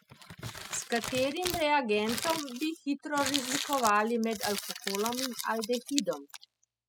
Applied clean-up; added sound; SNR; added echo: classical method spectral subtraction.